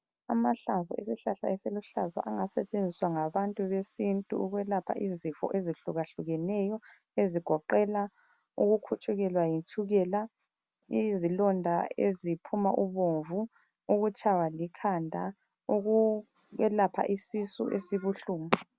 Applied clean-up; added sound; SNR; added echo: none; none; none; none.